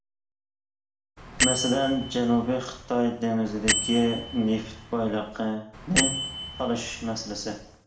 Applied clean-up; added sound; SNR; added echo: none; Bell; 3 dB; reverberation time 0.6 s.